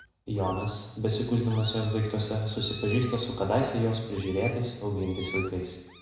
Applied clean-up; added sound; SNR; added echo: none; Meow; 17 dB; reverberation time 1.0 s.